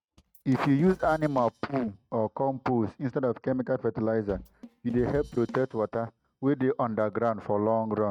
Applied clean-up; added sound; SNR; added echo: neural mask model RNNoise.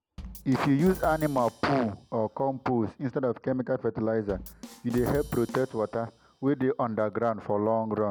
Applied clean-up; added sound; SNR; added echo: none; Bass drum / Drum kit; 18 dB; none.